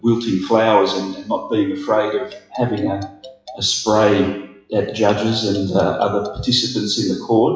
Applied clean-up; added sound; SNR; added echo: classical method WPE with log-MMSE.